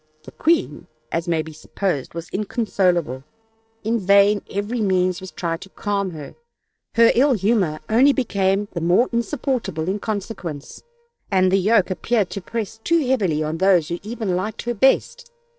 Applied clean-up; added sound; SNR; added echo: neural separator model SepFormer DNS4.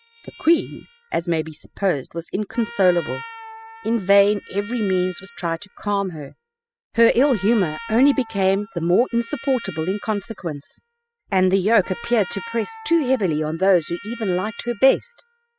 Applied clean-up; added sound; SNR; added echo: classical method spectral subtraction.